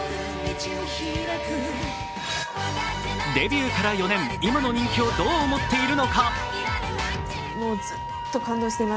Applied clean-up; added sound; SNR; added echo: none; Wind instrument, woodwind instrument; 9 dB; none.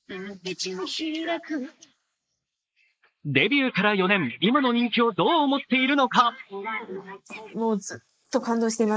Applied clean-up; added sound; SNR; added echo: neural mask model Resemble Enhance denoiser.